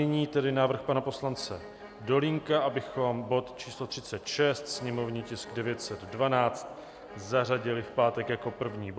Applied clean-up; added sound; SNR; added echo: none; Bowed string instrument; 17 dB; none.